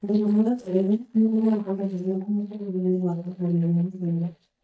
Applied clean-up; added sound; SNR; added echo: neural mask model DeepFilterNet 3.